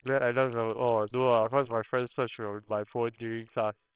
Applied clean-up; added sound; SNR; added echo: neural separator model SepFormer WHAMR!.